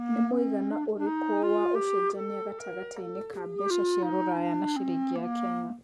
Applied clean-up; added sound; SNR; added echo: none; Wind instrument, woodwind instrument; -3 dB; none.